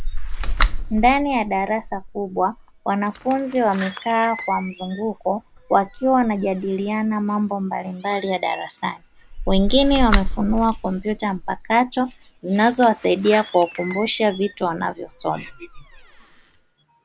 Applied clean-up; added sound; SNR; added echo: none; Slam; 6 dB; none.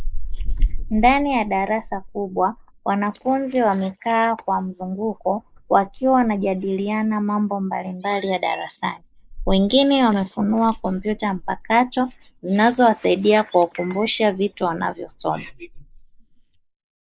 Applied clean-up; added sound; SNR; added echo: neural mask model Resemble Enhance denoiser.